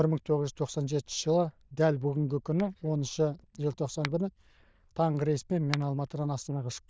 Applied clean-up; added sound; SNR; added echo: neural diffusion model UNIVERSE++.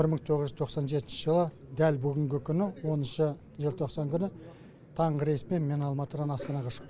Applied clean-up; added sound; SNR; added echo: none; none; none; none.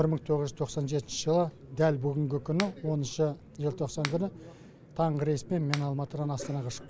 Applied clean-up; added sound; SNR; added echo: none; Finger snapping; 14 dB; none.